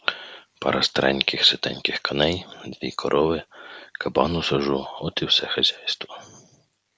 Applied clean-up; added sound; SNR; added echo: none; none; none; none.